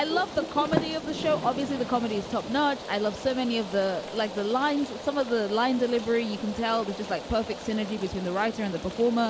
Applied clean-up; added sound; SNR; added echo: none; Rain + Sliding door; 9 dB; none.